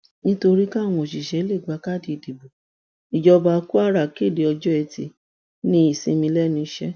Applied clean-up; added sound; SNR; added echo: none; none; none; none.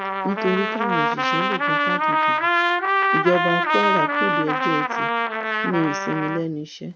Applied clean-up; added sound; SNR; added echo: none; Trumpet; -5 dB; none.